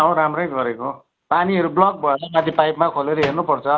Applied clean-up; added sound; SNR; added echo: none; Microwave oven; 19 dB; none.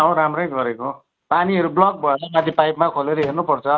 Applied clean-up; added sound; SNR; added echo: neural mask model RNNoise.